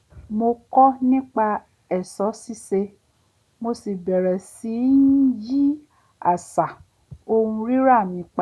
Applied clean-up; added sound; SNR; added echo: none; none; none; none.